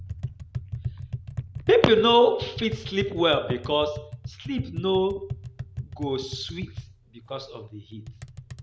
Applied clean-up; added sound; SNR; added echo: none; Tap; 11 dB; none.